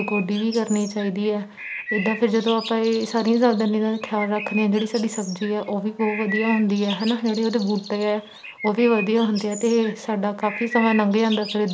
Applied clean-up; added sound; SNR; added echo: none; Bird; 12 dB; none.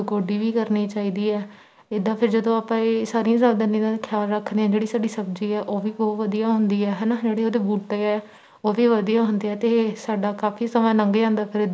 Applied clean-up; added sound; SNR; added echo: none; none; none; none.